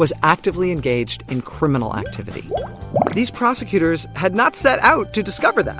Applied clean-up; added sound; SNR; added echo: none; Water / Liquid; 10 dB; none.